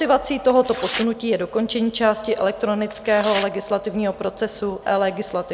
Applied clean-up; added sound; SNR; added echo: none; Tearing; 11 dB; none.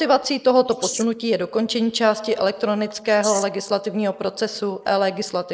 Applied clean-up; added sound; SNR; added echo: neural mask model Resemble Enhance denoiser.